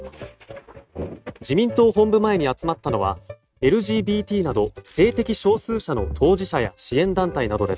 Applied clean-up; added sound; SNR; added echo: neural mask model RNNoise.